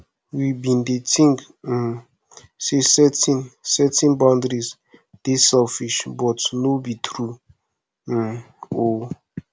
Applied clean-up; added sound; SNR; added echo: none; none; none; none.